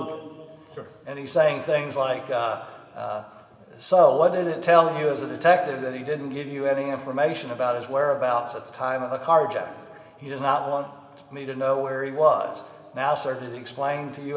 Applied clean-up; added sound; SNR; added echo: none; none; none; reverberation time 2.6 s.